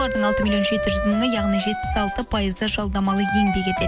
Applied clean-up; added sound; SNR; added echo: none; Wind instrument, woodwind instrument; 4 dB; none.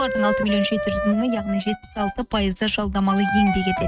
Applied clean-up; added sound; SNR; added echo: neural mask model RNNoise.